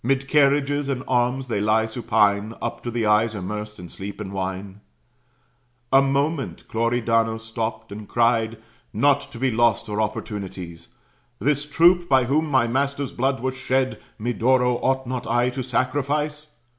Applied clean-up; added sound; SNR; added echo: none; none; none; none.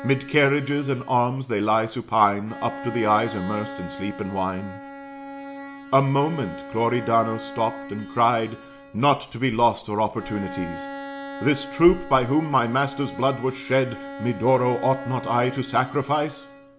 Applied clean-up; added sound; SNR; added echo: none; Bowed string instrument; 14 dB; none.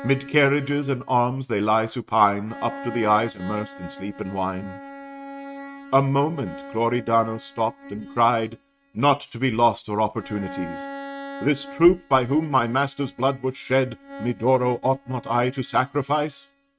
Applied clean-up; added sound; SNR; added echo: neural mask model RNNoise.